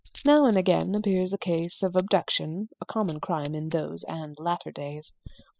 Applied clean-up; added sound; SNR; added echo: classical method spectral subtraction.